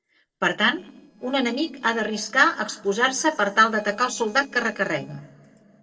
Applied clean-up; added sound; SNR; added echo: neural separator model SepFormer DNS4.